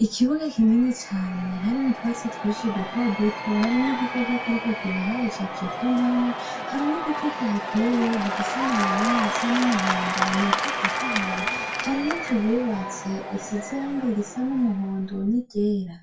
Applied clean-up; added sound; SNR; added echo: none; Applause / Crowd / Cheering; 5 dB; reverberation time 0.2 s.